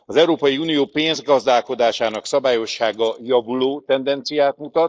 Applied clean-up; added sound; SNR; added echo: neural mask model Resemble Enhance denoiser.